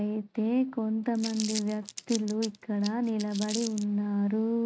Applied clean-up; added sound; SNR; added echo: neural mask model RNNoise.